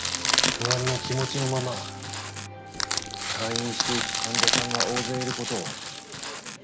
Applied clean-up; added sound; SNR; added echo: none; Crushing; -3 dB; none.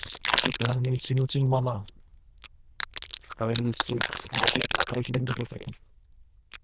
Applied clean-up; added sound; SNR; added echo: neural diffusion model UNIVERSE++.